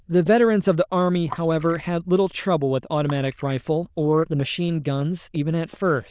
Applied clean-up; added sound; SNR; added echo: neural diffusion model UNIVERSE++.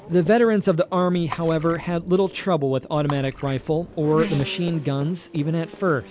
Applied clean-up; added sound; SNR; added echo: none; Water / Splash, splatter + Race car, auto racing / Accelerating, revving, vroom; 15 dB; none.